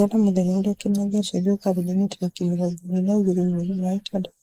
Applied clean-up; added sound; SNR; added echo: neural mask model Resemble Enhance denoiser.